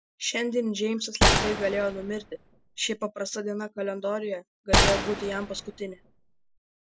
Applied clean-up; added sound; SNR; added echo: none; Gunshot, gunfire; -3 dB; none.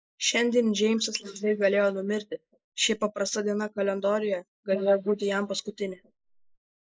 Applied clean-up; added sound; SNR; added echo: neural mask model Resemble Enhance denoiser.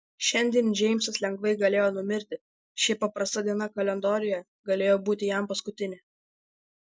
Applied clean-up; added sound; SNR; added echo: none; none; none; none.